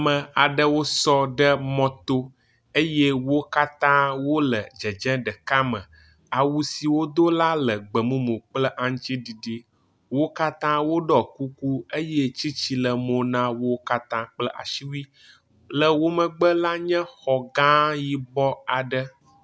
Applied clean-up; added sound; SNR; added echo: none; none; none; none.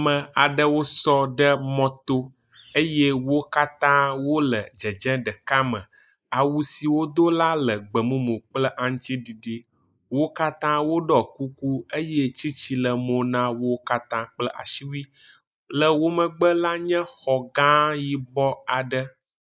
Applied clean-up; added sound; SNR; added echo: neural mask model Resemble Enhance denoiser.